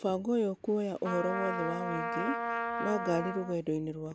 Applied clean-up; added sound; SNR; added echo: none; Trumpet; 4 dB; none.